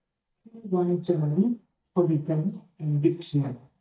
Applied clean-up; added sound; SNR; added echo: neural mask model DeepFilterNet 3.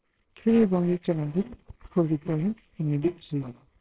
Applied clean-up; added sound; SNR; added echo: neural separator model SepFormer WHAMR!.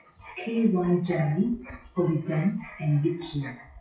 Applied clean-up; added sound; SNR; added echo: classical method WPE with log-MMSE.